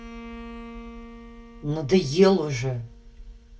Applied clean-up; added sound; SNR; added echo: neural separator model SepFormer DNS4.